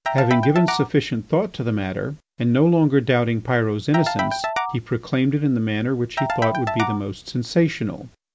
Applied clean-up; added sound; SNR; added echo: none; Ringtone / Keyboard (musical); 7 dB; none.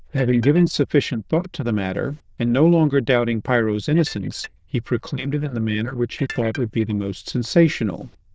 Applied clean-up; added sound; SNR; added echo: neural diffusion model UNIVERSE++.